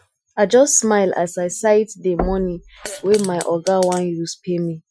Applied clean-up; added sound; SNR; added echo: classical method Wiener filter.